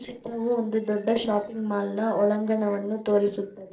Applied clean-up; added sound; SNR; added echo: neural separator model SepFormer DNS4.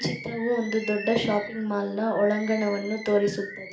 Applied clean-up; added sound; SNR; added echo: none; Bird; 13 dB; reverberation time 0.4 s.